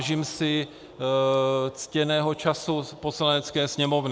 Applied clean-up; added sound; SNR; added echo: none; none; none; none.